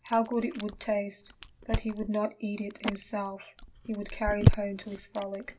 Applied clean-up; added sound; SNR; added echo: none; Chewing, mastication; 0 dB; reverberation time 0.2 s.